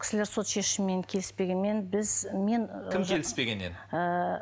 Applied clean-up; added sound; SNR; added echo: none; none; none; none.